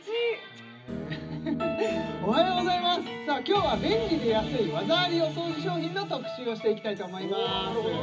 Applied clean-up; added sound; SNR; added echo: none; Guitar; 9 dB; reverberation time 0.4 s.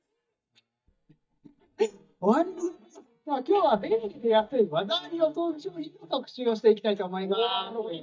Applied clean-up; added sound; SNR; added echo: neural mask model DeepFilterNet 3.